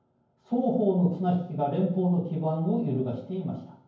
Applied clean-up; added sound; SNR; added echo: none; none; none; reverberation time 0.9 s.